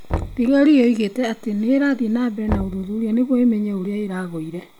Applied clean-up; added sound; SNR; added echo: none; Knock; 13 dB; none.